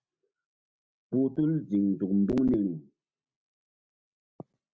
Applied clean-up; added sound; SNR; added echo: none; none; none; none.